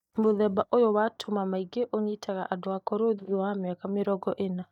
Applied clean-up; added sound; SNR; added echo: neural mask model DeepFilterNet 3.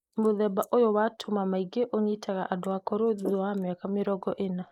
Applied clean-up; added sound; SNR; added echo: neural mask model Resemble Enhance denoiser.